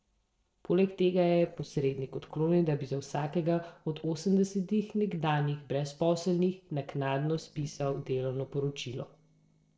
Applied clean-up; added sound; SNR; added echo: neural separator model SepFormer DNS4.